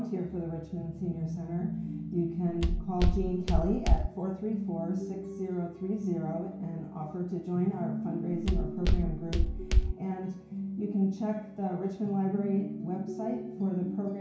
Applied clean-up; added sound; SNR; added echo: none; Walk, footsteps; -5 dB; reverberation time 0.6 s.